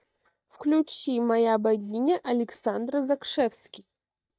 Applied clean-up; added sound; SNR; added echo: neural mask model DeepFilterNet 3.